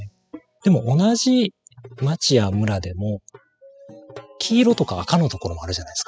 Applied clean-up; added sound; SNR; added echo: classical method spectral subtraction.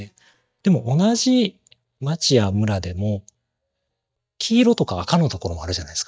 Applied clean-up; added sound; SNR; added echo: neural mask model DeepFilterNet 3.